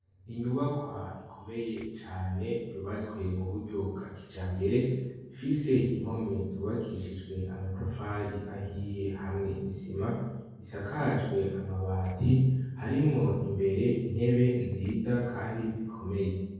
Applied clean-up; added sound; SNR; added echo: neural separator model SepFormer DNS4.